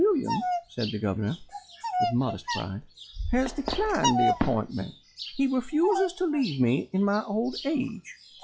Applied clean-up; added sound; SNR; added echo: classical method log-MMSE.